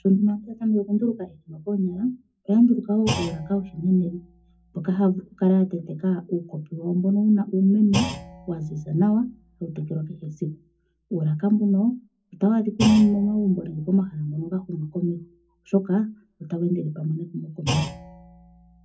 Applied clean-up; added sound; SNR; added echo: none; Thump, thud; 14 dB; reverberation time 0.3 s.